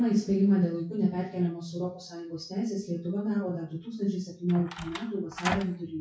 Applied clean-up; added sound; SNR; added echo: classical method WPE with log-MMSE.